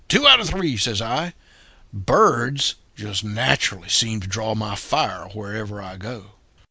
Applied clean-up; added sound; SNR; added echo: none; none; none; none.